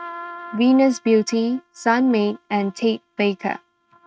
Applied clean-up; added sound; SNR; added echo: neural mask model RNNoise.